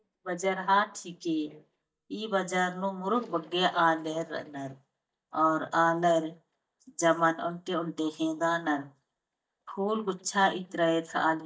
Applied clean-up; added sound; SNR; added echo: neural mask model DeepFilterNet 3.